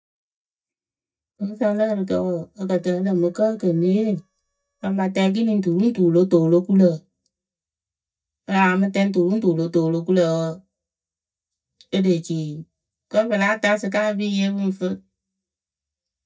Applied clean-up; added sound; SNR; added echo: neural mask model DeepFilterNet 3.